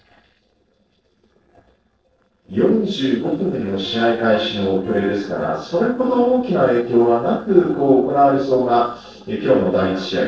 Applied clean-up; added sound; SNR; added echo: neural separator model SepFormer DNS4.